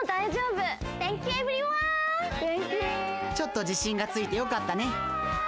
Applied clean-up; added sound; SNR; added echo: none; none; none; none.